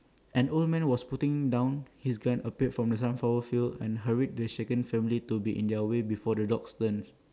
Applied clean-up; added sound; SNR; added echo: none; none; none; none.